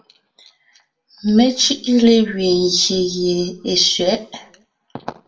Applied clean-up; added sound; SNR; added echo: none; none; none; reverberation time 0.3 s.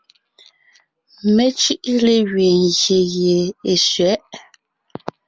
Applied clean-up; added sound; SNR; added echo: none; none; none; none.